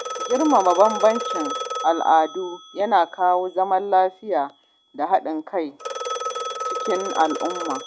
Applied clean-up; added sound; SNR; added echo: none; Telephone; 9 dB; none.